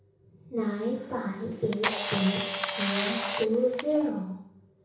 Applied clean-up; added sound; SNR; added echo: none; Camera; 1 dB; reverberation time 0.6 s.